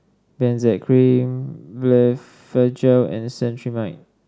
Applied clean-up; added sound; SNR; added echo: none; none; none; none.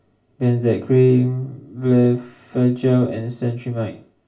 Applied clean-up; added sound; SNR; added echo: none; none; none; reverberation time 0.3 s.